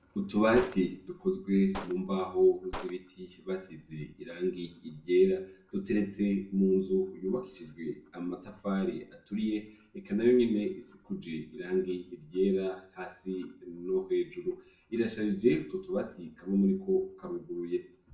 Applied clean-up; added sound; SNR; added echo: none; Gunshot, gunfire; 15 dB; reverberation time 0.4 s.